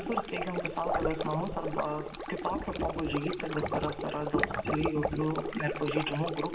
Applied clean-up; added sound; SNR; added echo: none; Stream; 1 dB; reverberation time 0.6 s.